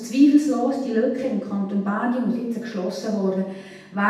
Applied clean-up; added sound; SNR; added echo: none; none; none; reverberation time 0.8 s.